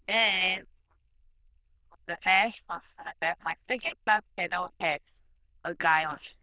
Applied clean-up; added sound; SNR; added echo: neural diffusion model UNIVERSE++.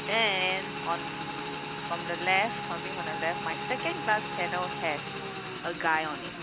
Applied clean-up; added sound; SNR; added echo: none; Motorcycle / Engine; 4 dB; none.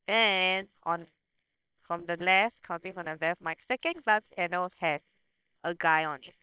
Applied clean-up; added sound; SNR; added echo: neural separator model SepFormer WHAM!.